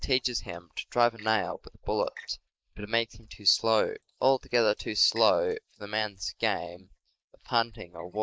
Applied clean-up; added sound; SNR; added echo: neural mask model Resemble Enhance denoiser.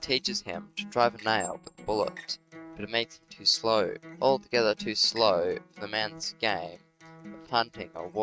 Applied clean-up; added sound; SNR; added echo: neural mask model RNNoise.